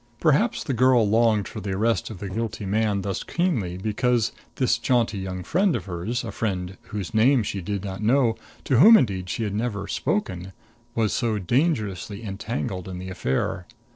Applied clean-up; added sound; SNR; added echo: neural separator model SepFormer DNS4.